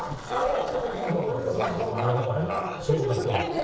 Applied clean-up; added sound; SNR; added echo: neural separator model SepFormer DNS4.